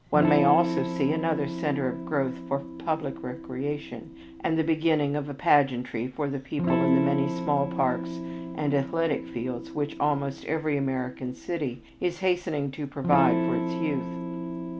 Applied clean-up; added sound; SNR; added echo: none; Electric guitar / Strum; 5 dB; none.